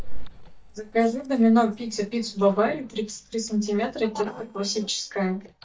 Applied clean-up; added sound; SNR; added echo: neural mask model DeepFilterNet 3.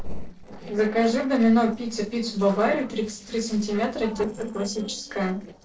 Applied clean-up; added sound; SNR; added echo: neural separator model SepFormer DNS4.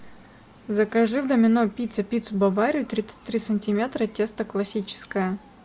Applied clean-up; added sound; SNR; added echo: none; none; none; none.